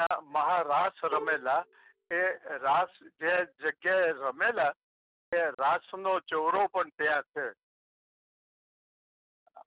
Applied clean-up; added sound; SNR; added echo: none; Bowed string instrument; 11 dB; none.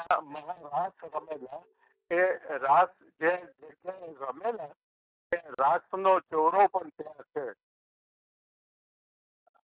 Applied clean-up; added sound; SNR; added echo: neural mask model DeepFilterNet 3.